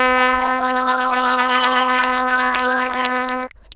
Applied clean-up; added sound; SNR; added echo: neural diffusion model UNIVERSE++.